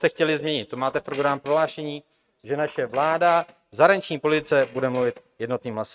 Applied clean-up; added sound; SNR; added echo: neural mask model RNNoise.